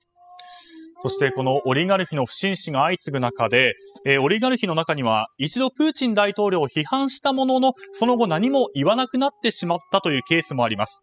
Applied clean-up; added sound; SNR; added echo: classical method spectral subtraction.